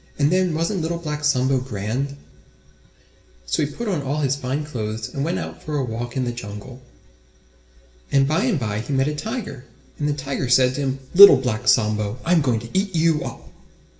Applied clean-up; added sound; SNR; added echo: none; none; none; reverberation time 0.7 s.